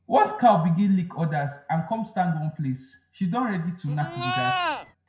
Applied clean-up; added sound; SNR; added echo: none; Livestock, farm animals, working animals; 3 dB; reverberation time 0.4 s.